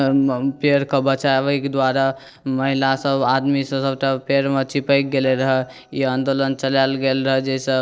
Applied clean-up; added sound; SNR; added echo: neural separator model SepFormer DNS4.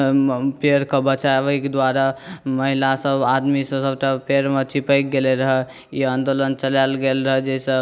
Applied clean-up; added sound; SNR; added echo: none; none; none; none.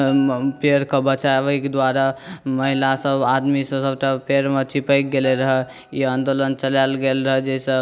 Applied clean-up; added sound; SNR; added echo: none; Glass; 18 dB; none.